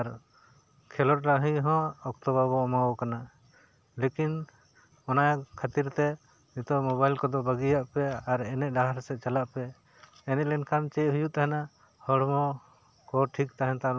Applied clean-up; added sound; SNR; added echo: none; none; none; none.